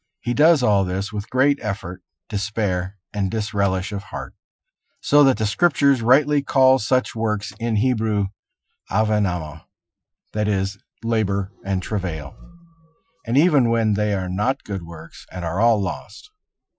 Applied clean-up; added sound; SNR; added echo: classical method Wiener filter.